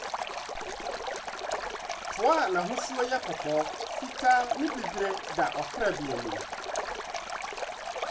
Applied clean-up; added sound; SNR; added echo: none; Stream; 3 dB; reverberation time 0.2 s.